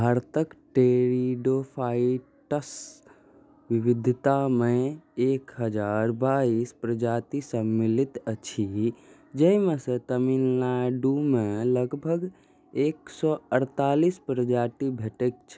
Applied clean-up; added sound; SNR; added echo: none; none; none; none.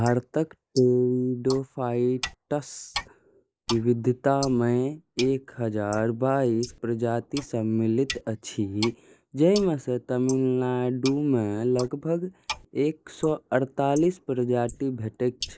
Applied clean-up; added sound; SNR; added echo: neural mask model Resemble Enhance denoiser.